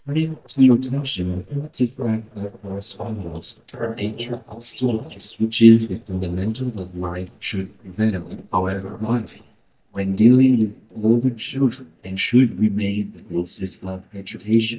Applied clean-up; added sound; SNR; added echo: neural mask model DeepFilterNet 3.